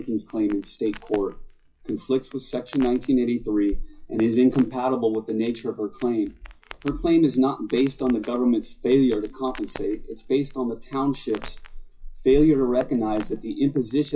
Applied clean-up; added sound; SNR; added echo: classical method WPE with log-MMSE.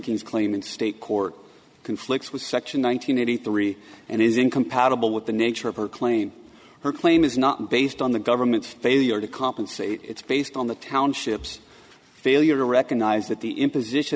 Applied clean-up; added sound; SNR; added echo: none; none; none; none.